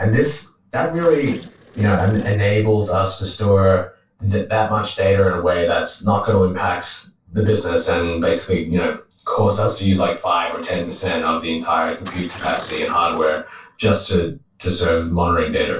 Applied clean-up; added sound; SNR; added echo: neural separator model SepFormer DNS4.